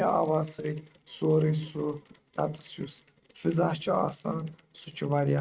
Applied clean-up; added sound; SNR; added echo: neural mask model RNNoise.